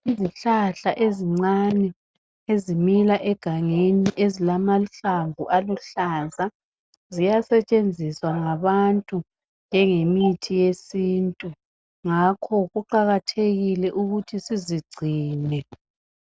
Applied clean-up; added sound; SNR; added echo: none; none; none; none.